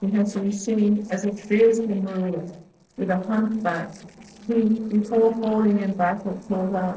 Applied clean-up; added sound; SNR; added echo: neural separator model SepFormer DNS4.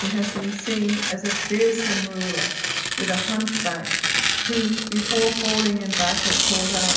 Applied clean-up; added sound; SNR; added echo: none; Tearing; -1 dB; reverberation time 0.8 s.